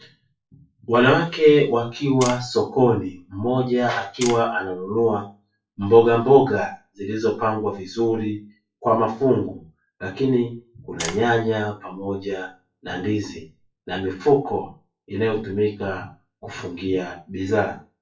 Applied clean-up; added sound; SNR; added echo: classical method WPE with log-MMSE.